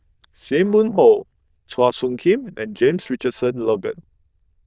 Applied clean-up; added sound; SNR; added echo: neural diffusion model UNIVERSE++.